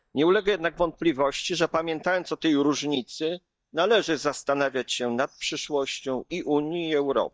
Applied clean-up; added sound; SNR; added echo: neural mask model DeepFilterNet 3.